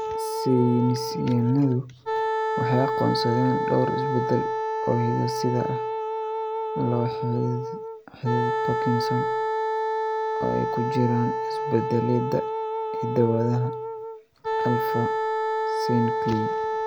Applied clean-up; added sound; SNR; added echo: none; Wind instrument, woodwind instrument; 0 dB; none.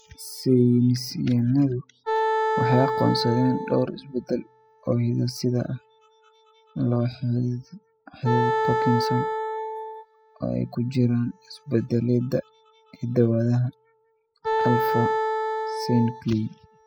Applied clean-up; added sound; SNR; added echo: classical method spectral subtraction.